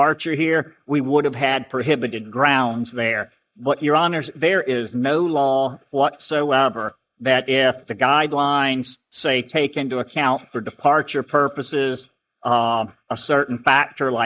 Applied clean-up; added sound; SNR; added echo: neural mask model Resemble Enhance denoiser.